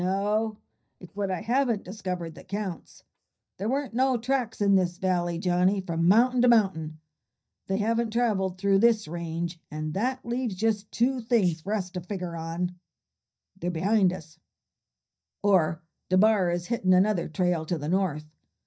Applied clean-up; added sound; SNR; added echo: neural mask model DeepFilterNet 3.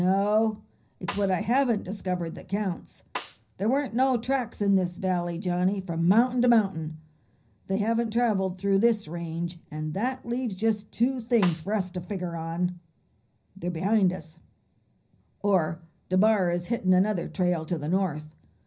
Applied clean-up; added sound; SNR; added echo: none; Snare drum; 12 dB; reverberation time 0.5 s.